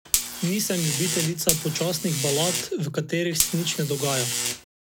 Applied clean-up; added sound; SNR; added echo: none; Buzz; 1 dB; none.